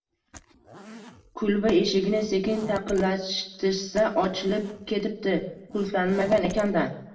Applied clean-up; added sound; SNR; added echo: none; Zipper (clothing); 19 dB; reverberation time 0.6 s.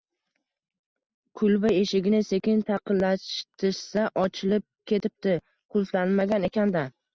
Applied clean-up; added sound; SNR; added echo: none; none; none; none.